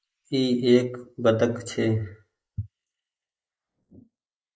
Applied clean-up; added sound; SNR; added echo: neural mask model Resemble Enhance denoiser.